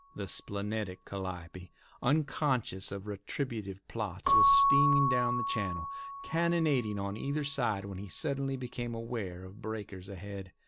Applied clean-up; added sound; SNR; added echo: none; Keyboard (musical) / Bell; 1 dB; none.